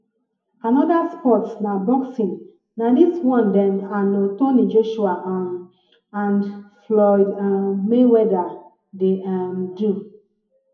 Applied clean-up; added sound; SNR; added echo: none; none; none; reverberation time 0.3 s.